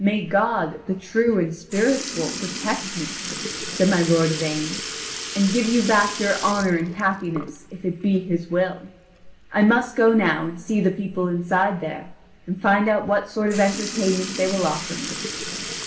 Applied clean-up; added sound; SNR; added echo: none; Sink (filling or washing) / Liquid; 11 dB; reverberation time 1.3 s.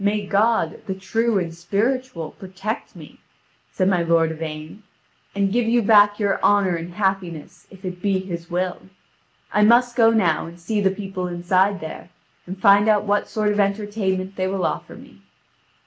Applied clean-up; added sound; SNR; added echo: none; none; none; none.